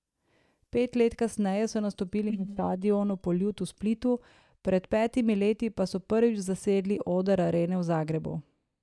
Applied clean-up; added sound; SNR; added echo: neural mask model DeepFilterNet 3.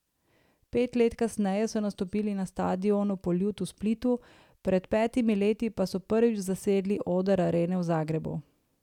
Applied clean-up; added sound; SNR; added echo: none; none; none; none.